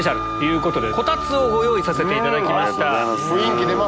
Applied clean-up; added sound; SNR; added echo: none; Wind instrument, woodwind instrument; 6 dB; none.